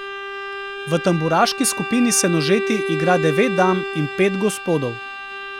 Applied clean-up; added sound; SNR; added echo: none; Bowed string instrument; 6 dB; none.